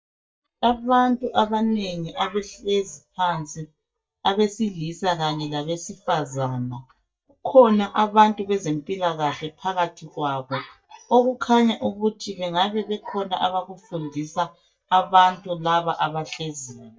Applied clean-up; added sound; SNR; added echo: neural mask model DeepFilterNet 3.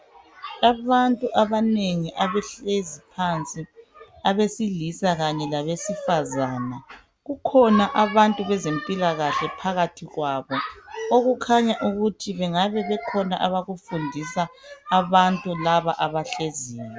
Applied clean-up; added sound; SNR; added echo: none; none; none; none.